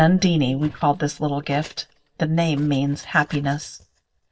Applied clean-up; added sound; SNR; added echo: neural mask model DeepFilterNet 3.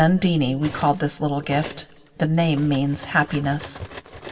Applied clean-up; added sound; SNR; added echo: none; Cutlery, silverware; 17 dB; reverberation time 1.5 s.